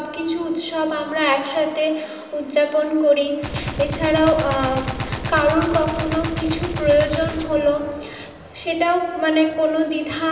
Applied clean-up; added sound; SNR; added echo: none; Gunshot, gunfire; 10 dB; reverberation time 2.1 s.